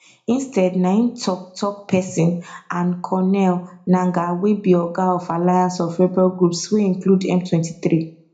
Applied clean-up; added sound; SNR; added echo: none; none; none; reverberation time 0.3 s.